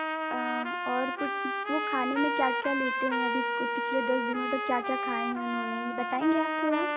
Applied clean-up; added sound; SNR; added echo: none; Trumpet; -1 dB; none.